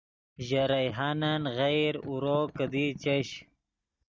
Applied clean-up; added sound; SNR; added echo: neural mask model DeepFilterNet 3.